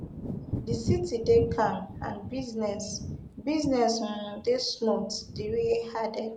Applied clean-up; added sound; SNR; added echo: none; Thunder / Wind; 8 dB; none.